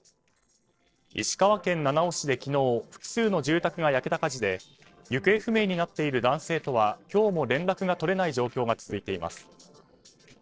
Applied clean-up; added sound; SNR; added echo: neural separator model SepFormer DNS4.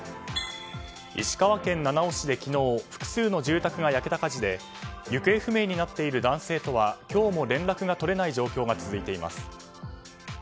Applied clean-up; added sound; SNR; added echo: none; none; none; none.